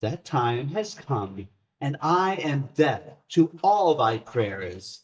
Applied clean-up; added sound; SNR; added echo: neural mask model DeepFilterNet 3.